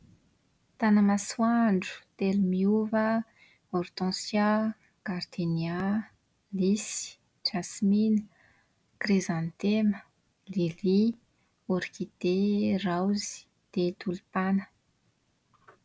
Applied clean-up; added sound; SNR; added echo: none; none; none; none.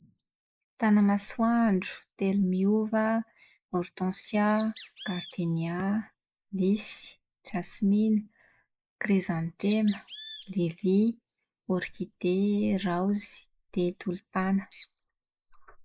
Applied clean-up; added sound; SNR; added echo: neural mask model Resemble Enhance denoiser.